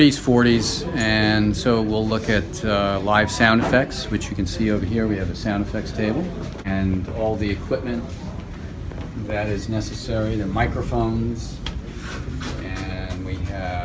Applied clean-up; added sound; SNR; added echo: none; none; none; none.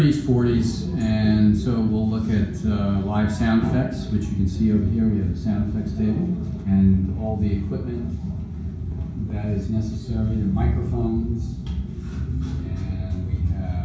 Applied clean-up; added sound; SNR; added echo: none; none; none; reverberation time 0.6 s.